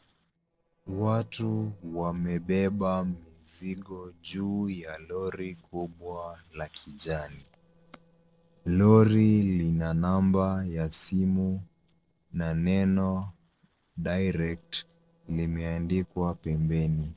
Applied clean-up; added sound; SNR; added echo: neural separator model SepFormer DNS4.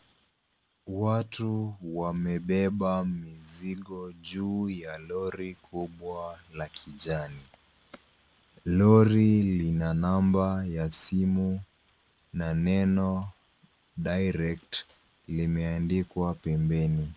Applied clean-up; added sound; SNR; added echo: none; none; none; none.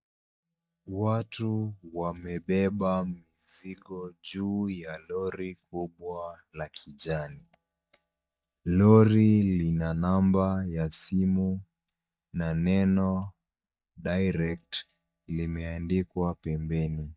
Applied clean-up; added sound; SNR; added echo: neural mask model DeepFilterNet 3.